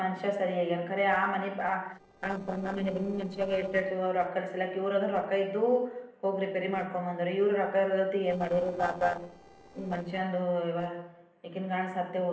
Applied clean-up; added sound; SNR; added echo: neural separator model SepFormer DNS4.